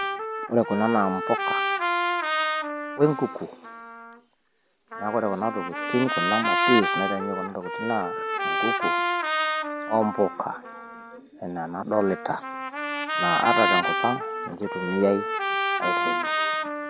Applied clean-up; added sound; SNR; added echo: none; Trumpet; 0 dB; none.